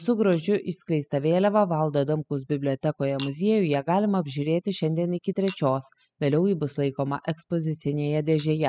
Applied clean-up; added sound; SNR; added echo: classical method spectral subtraction.